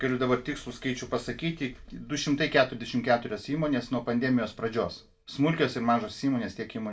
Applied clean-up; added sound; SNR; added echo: none; none; none; reverberation time 0.2 s.